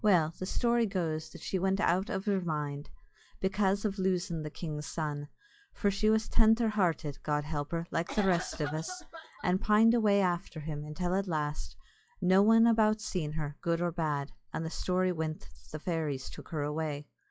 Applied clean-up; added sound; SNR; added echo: classical method log-MMSE.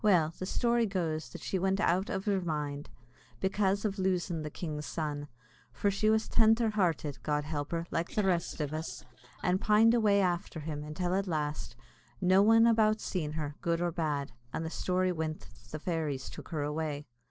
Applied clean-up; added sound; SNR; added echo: neural separator model SepFormer DNS4.